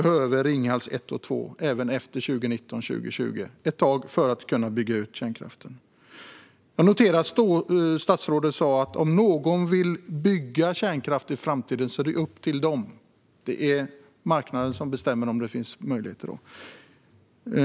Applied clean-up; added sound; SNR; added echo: none; none; none; none.